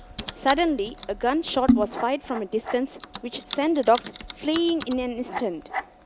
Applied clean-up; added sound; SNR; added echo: none; Typing; 6 dB; none.